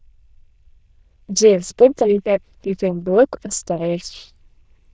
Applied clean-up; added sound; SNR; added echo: neural diffusion model UNIVERSE++.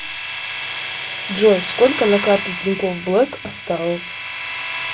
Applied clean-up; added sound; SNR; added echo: none; Domestic sounds, home sounds; 6 dB; none.